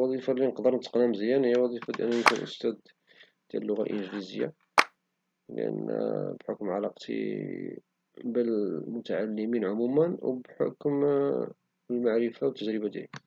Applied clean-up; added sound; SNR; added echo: none; Clapping; 2 dB; none.